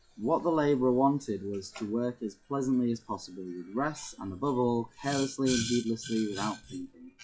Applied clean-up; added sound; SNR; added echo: classical method log-MMSE.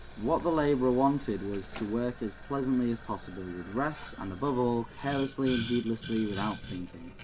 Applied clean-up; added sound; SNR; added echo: none; Boiling; 11 dB; none.